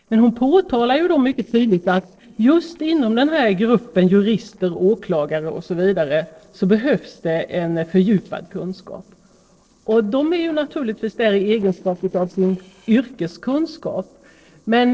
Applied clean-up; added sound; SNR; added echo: neural separator model SepFormer DNS4.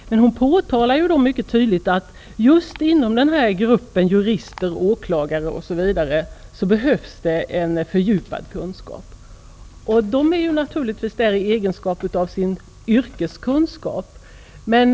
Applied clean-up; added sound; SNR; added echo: none; none; none; none.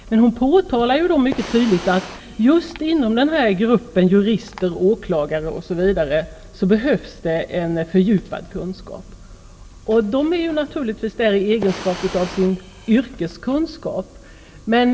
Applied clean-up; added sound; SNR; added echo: none; Fire; 14 dB; reverberation time 1.7 s.